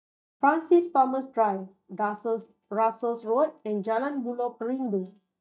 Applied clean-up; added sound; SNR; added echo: neural mask model DeepFilterNet 3.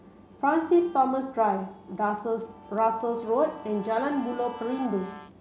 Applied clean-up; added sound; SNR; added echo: none; Guitar; 19 dB; none.